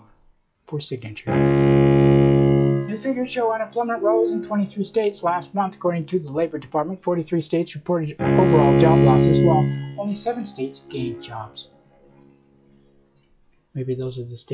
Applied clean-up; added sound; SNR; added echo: classical method log-MMSE.